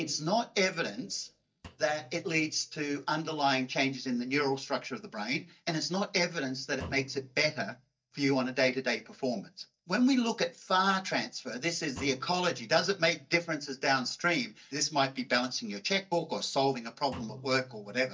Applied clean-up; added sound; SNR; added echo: neural mask model DeepFilterNet 3.